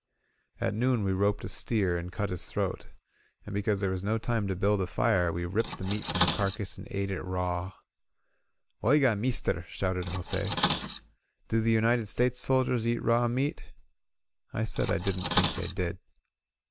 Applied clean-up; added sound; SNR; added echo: none; Cutlery, silverware; 4 dB; none.